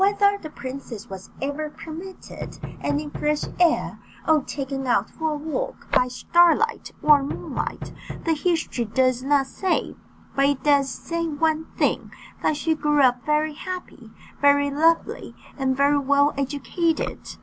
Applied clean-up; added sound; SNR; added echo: none; Knock; 10 dB; none.